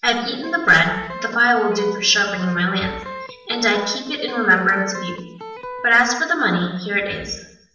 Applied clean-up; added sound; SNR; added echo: none; Electric guitar; 14 dB; reverberation time 0.8 s.